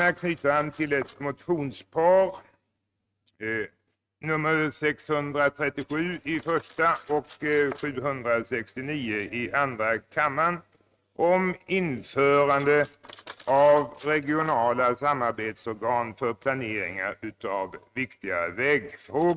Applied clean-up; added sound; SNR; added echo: neural mask model RNNoise.